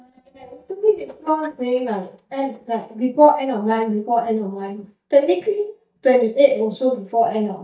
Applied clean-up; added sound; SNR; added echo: neural mask model DeepFilterNet 3.